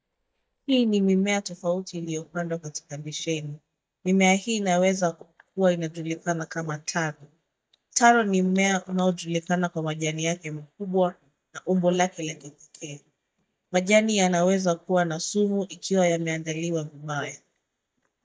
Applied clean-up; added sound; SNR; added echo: neural mask model DeepFilterNet 3.